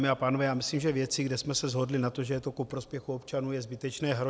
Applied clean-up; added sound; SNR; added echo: none; none; none; none.